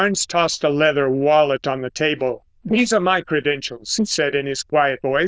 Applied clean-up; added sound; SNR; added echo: neural diffusion model UNIVERSE++.